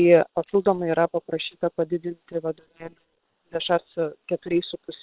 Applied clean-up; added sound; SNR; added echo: neural separator model SepFormer WHAM!.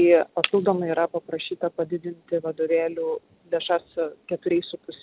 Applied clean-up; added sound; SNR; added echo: none; Shatter; 14 dB; none.